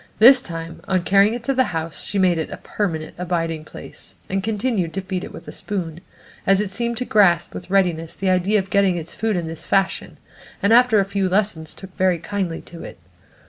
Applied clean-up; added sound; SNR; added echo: none; none; none; none.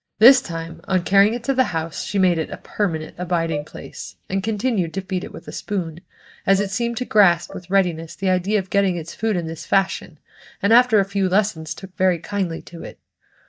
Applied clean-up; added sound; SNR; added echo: neural mask model DeepFilterNet 3.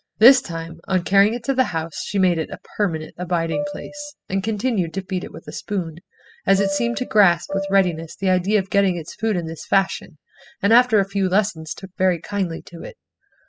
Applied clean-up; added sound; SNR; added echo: classical method spectral subtraction.